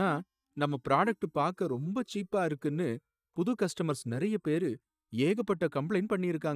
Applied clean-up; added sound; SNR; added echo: neural mask model DeepFilterNet 3.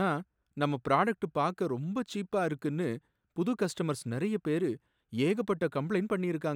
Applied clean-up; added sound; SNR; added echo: none; none; none; none.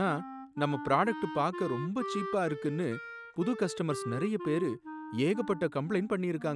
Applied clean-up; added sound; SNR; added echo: none; Wind instrument, woodwind instrument; 10 dB; none.